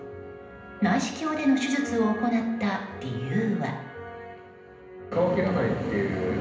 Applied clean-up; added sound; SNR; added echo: none; none; none; reverberation time 0.8 s.